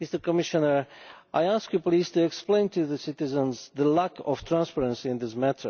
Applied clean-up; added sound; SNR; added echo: none; none; none; none.